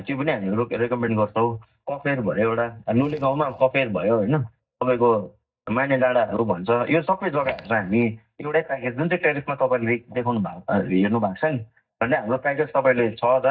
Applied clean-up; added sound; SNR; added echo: neural mask model DeepFilterNet 3.